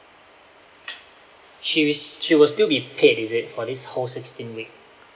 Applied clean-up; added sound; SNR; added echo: none; none; none; none.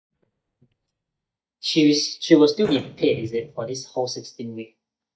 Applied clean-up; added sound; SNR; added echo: neural mask model DeepFilterNet 3.